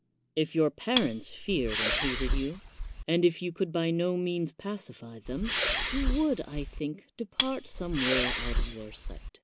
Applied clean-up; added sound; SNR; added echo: none; Cutlery, silverware + Respiratory sounds; -5 dB; none.